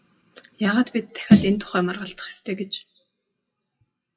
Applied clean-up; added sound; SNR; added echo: classical method WPE with log-MMSE.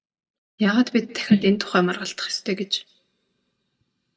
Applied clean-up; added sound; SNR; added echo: neural mask model DeepFilterNet 3.